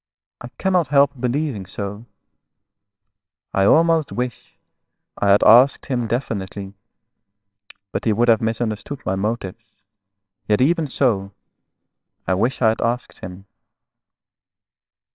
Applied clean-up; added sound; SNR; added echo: neural separator model SepFormer WHAMR!.